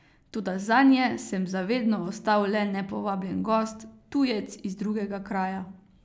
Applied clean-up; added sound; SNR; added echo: none; none; none; none.